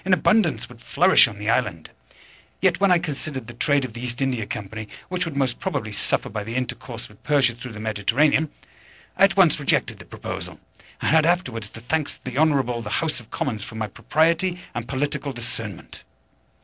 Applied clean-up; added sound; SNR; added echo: neural separator model SepFormer DNS4.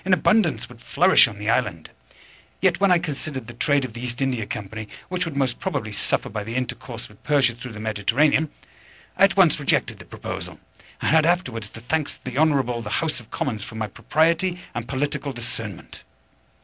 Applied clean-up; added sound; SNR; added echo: none; Snare drum; 19 dB; none.